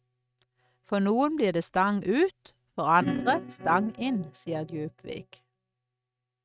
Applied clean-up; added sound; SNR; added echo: neural mask model RNNoise.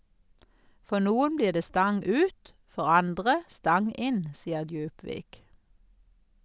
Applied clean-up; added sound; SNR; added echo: none; none; none; none.